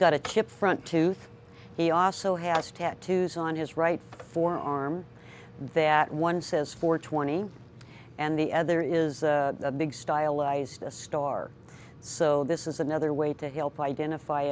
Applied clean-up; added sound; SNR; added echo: none; none; none; none.